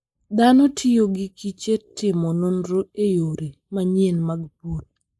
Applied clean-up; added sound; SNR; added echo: neural mask model Resemble Enhance denoiser.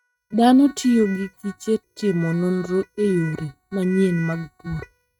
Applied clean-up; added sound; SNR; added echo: neural mask model RNNoise.